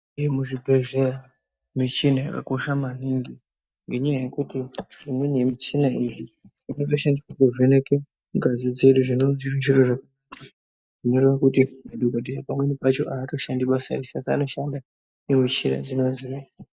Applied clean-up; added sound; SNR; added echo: neural mask model DeepFilterNet 3.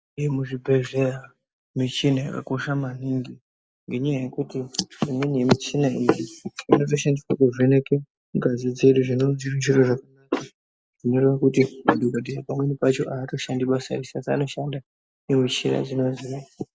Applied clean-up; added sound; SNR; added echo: none; none; none; none.